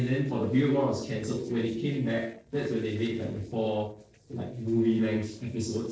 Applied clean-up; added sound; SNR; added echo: neural separator model SepFormer DNS4.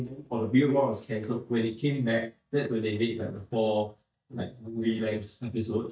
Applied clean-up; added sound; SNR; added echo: neural mask model DeepFilterNet 3.